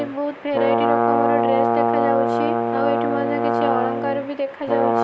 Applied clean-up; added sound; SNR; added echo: none; Brass instrument; -4 dB; none.